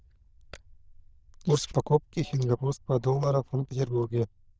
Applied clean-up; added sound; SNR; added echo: neural diffusion model UNIVERSE++.